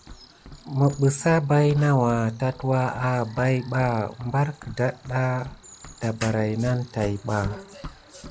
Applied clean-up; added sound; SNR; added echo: none; Cricket + Run; 19 dB; none.